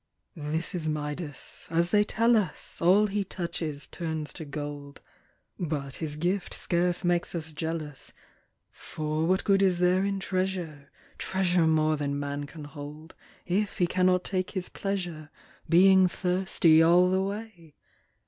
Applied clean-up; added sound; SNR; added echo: none; none; none; none.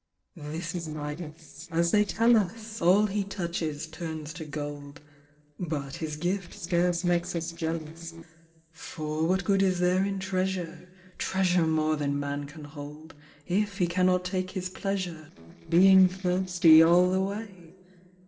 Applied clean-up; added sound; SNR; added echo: neural separator model SepFormer DNS4.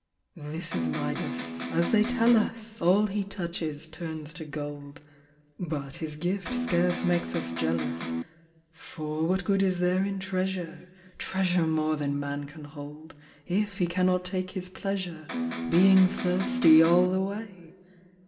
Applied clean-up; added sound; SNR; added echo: none; Electric guitar; 4 dB; reverberation time 1.5 s.